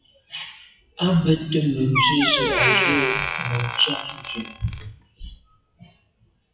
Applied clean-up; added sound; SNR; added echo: classical method WPE with log-MMSE.